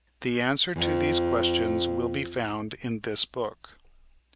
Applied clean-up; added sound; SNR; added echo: none; Bowed string instrument; 1 dB; none.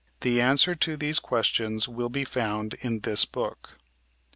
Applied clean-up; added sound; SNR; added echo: none; none; none; none.